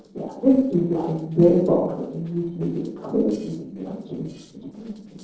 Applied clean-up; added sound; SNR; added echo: neural separator model SepFormer DNS4.